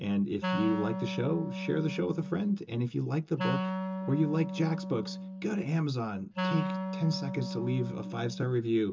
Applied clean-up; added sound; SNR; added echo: none; Wind instrument, woodwind instrument; 5 dB; reverberation time 0.2 s.